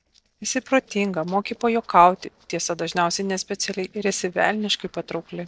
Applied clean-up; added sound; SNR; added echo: neural separator model SepFormer DNS4.